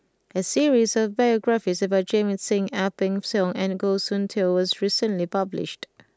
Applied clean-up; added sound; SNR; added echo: none; none; none; none.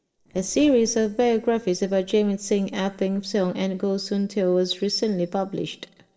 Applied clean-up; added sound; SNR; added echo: neural separator model SepFormer DNS4.